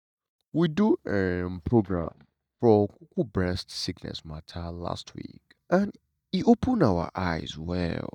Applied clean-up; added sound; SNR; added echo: neural mask model DeepFilterNet 3.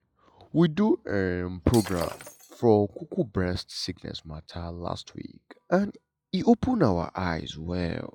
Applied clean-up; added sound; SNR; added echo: classical method log-MMSE.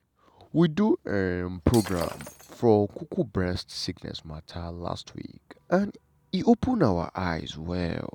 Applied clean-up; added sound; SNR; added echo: none; Shatter; 14 dB; none.